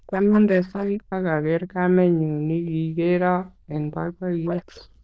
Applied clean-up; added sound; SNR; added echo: neural diffusion model UNIVERSE++.